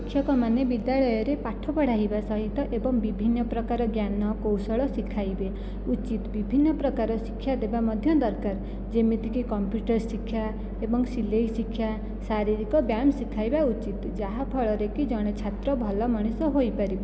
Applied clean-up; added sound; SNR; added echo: none; none; none; none.